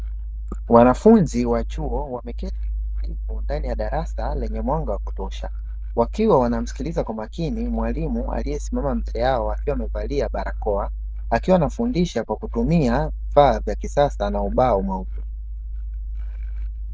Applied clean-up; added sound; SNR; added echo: neural diffusion model UNIVERSE++.